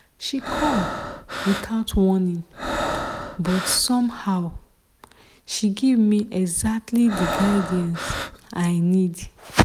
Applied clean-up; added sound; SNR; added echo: none; Breathing; 6 dB; none.